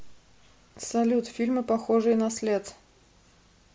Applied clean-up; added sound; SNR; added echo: none; none; none; none.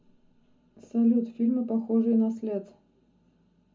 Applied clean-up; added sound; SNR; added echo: none; none; none; reverberation time 0.4 s.